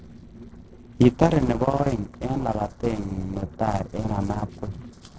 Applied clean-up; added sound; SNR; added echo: neural separator model SepFormer DNS4.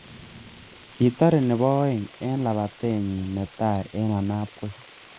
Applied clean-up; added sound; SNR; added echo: neural mask model Resemble Enhance denoiser.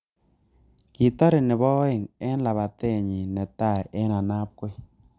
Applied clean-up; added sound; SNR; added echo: none; none; none; none.